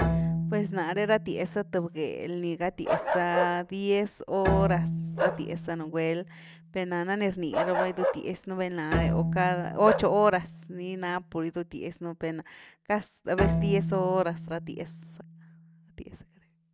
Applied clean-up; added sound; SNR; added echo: none; Bowed string instrument + Bark; 3 dB; none.